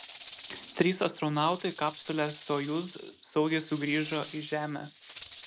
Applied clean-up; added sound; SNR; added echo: none; Rattle / Rattle (instrument); 6 dB; none.